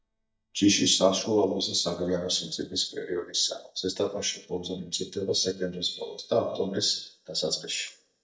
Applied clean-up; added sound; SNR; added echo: neural mask model DeepFilterNet 3.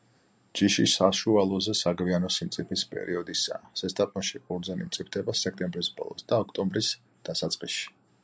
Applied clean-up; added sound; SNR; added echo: none; none; none; none.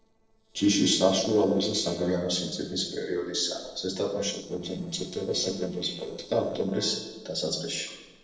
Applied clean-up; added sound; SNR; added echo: neural separator model SepFormer DNS4.